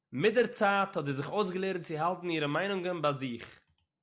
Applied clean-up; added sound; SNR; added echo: none; none; none; none.